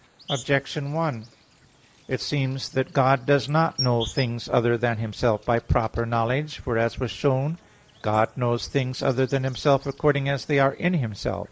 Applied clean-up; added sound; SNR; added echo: neural mask model Resemble Enhance denoiser.